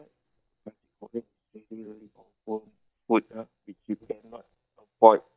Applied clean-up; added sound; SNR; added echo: neural mask model DeepFilterNet 3.